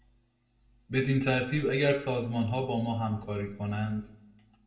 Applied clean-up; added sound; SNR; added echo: none; none; none; reverberation time 0.5 s.